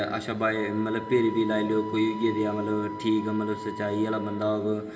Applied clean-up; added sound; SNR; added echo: none; Wind instrument, woodwind instrument; 13 dB; reverberation time 1.6 s.